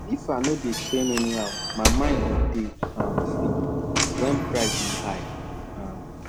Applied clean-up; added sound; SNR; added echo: none; Knock / Slam; -2 dB; none.